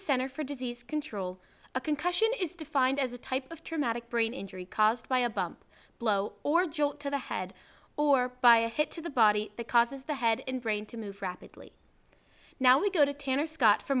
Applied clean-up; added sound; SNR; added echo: none; none; none; none.